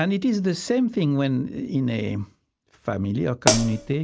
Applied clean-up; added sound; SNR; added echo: none; Hi-hat; -2 dB; none.